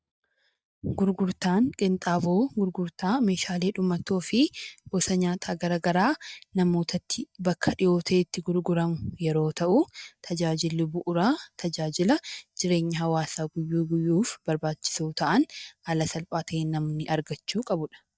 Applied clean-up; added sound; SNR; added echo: neural mask model DeepFilterNet 3.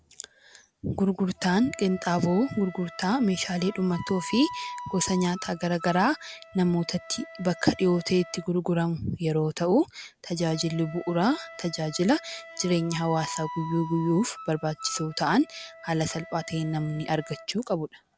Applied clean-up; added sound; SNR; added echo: none; Wind instrument, woodwind instrument; 16 dB; none.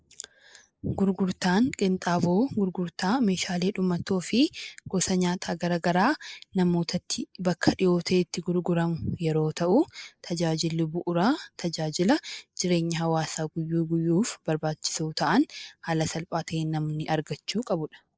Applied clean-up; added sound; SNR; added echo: neural mask model Resemble Enhance denoiser.